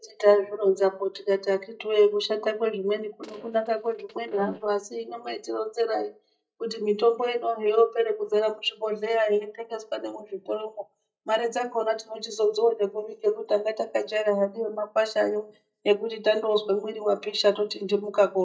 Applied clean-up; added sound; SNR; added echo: neural mask model DeepFilterNet 3.